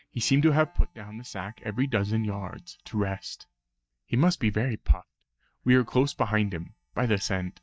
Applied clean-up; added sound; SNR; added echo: neural mask model DeepFilterNet 3.